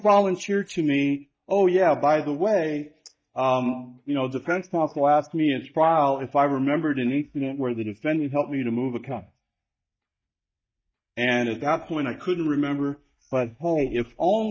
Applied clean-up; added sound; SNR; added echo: neural mask model DeepFilterNet 3.